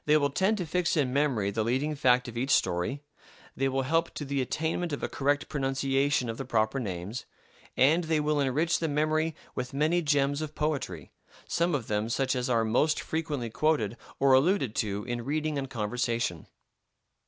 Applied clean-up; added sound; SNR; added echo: none; none; none; none.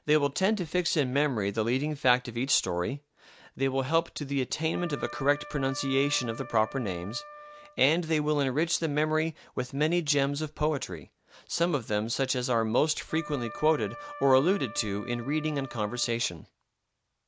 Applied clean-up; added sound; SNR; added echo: none; Wind instrument, woodwind instrument; 15 dB; none.